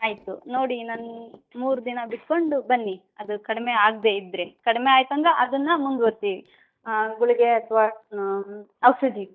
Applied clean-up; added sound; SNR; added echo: neural mask model DeepFilterNet 3.